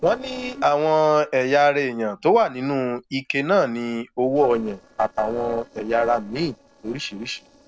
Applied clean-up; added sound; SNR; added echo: neural separator model SepFormer DNS4.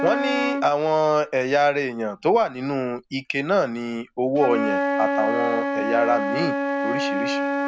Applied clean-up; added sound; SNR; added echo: none; Wind instrument, woodwind instrument; 3 dB; none.